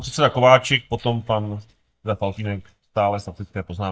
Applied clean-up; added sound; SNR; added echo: neural mask model DeepFilterNet 3.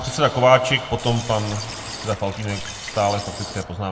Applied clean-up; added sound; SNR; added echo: none; Liquid; 13 dB; reverberation time 1.1 s.